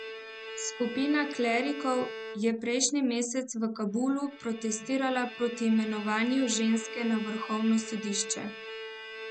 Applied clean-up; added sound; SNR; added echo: none; Bowed string instrument; 12 dB; none.